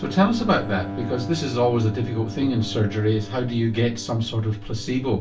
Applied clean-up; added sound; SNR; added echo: none; Bowed string instrument; 12 dB; reverberation time 0.2 s.